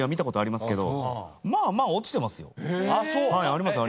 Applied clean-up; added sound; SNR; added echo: none; none; none; none.